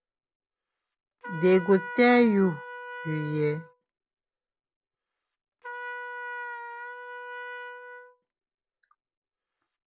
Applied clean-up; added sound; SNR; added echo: none; Trumpet; 12 dB; none.